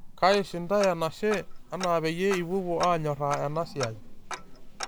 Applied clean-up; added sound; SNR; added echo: none; Tick-tock; 11 dB; none.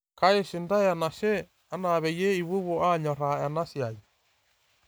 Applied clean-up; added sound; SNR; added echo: none; none; none; none.